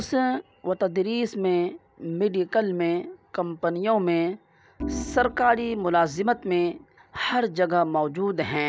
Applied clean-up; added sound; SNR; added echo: none; Organ; 11 dB; none.